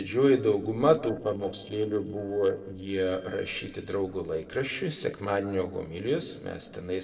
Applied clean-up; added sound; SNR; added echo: neural separator model SepFormer DNS4.